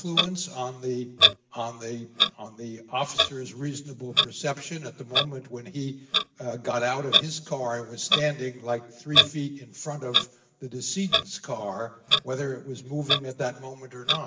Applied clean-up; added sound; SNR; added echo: none; Clock; -3 dB; reverberation time 1.0 s.